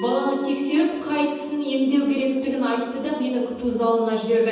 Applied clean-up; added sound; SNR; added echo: none; Bell; 15 dB; reverberation time 1.1 s.